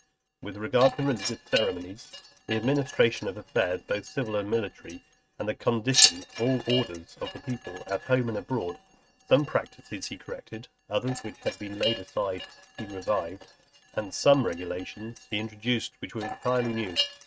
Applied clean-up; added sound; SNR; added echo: neural mask model RNNoise.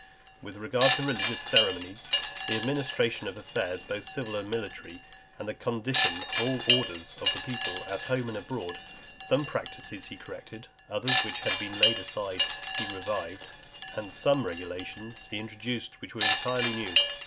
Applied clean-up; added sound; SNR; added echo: none; Wind chime; -3 dB; none.